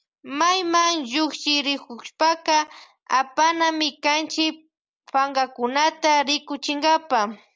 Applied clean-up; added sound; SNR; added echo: none; none; none; none.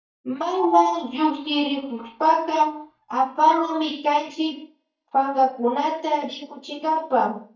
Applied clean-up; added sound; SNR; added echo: neural mask model DeepFilterNet 3.